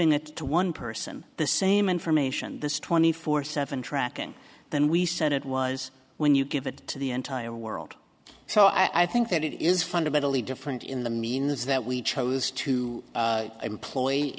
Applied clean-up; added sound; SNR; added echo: none; none; none; none.